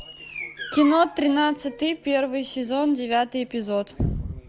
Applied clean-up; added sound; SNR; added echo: none; none; none; none.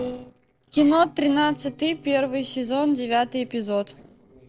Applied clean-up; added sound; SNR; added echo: neural separator model SepFormer DNS4.